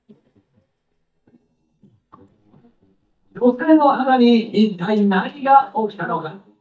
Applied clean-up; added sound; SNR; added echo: neural mask model DeepFilterNet 3.